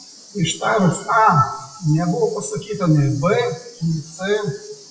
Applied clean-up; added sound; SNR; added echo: classical method WPE with log-MMSE.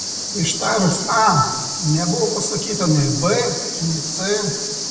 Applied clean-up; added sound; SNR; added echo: none; Cricket; 5 dB; reverberation time 1.1 s.